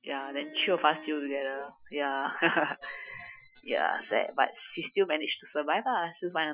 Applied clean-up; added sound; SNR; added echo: classical method Wiener filter.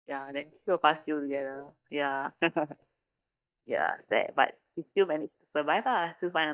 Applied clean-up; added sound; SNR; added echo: neural mask model DeepFilterNet 3.